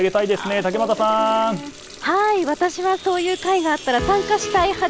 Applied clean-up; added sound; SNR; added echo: none; Water tap, faucet; 19 dB; none.